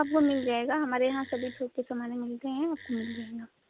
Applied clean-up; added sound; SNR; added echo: none; Wood; 18 dB; none.